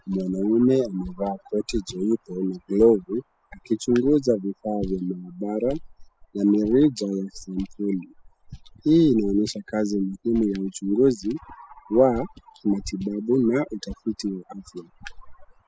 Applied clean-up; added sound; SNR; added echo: classical method spectral subtraction.